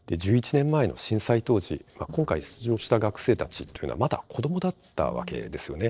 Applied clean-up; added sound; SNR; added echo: neural separator model SepFormer DNS4.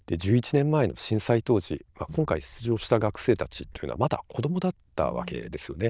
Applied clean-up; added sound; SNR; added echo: neural diffusion model UNIVERSE++.